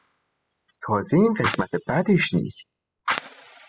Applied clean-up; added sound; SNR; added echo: classical method spectral subtraction.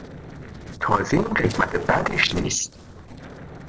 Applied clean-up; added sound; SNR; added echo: neural separator model SepFormer DNS4.